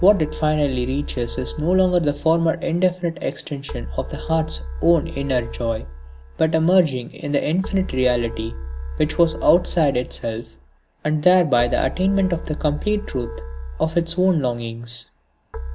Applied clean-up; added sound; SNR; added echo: none; Keyboard (musical); 10 dB; none.